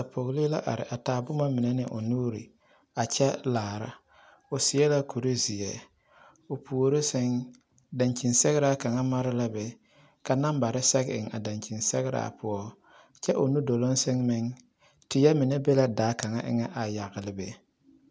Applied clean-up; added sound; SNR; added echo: none; none; none; none.